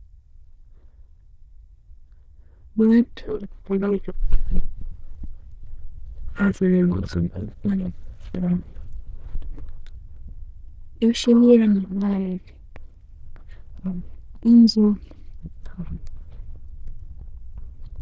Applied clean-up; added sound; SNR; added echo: neural diffusion model UNIVERSE++.